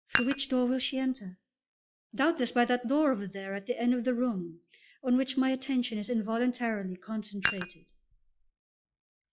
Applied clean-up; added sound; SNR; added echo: classical method log-MMSE.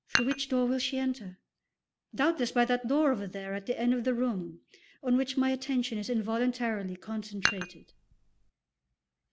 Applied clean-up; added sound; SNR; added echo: none; Dishes, pots, and pans; 4 dB; none.